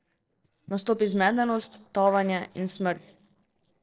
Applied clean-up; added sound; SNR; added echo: neural separator model SepFormer DNS4.